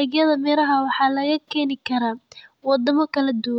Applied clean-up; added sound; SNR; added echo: none; none; none; none.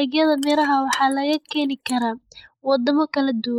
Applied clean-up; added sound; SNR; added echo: neural mask model Resemble Enhance denoiser.